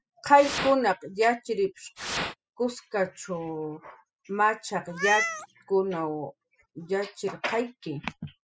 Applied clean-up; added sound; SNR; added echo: classical method spectral subtraction.